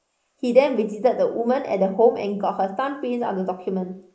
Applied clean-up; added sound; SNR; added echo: neural mask model Resemble Enhance denoiser.